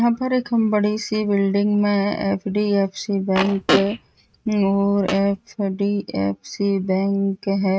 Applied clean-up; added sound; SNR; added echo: neural mask model RNNoise.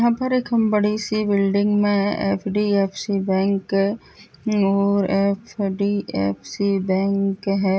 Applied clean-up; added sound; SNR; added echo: none; none; none; none.